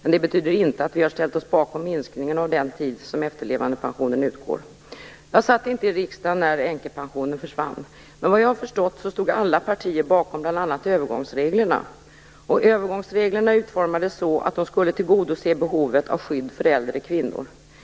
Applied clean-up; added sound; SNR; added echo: none; none; none; none.